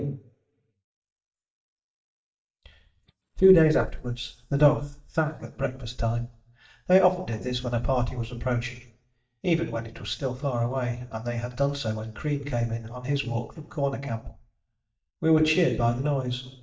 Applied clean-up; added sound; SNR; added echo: neural mask model DeepFilterNet 3.